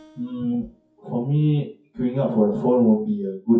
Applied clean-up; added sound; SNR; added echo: classical method WPE with log-MMSE.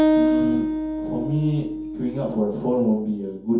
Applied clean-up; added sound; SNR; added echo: none; Acoustic guitar; 0 dB; reverberation time 0.6 s.